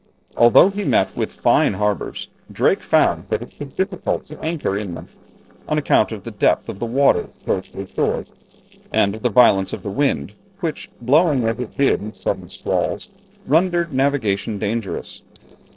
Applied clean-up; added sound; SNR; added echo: neural separator model SepFormer DNS4.